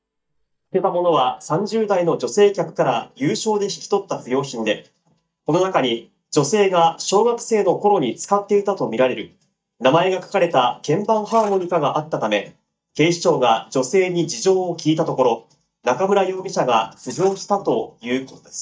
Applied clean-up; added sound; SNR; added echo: neural mask model DeepFilterNet 3.